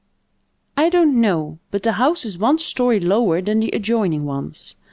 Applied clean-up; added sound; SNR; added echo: none; none; none; none.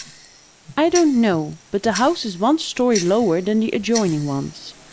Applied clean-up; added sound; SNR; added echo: none; Tick-tock; 15 dB; none.